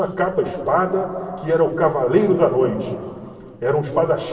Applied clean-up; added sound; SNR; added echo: none; none; none; reverberation time 2.7 s.